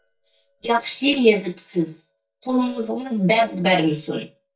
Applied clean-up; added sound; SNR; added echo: neural mask model DeepFilterNet 3.